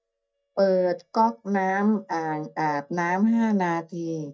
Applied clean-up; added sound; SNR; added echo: neural mask model DeepFilterNet 3.